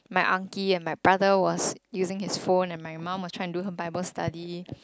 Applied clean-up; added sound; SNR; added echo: none; none; none; none.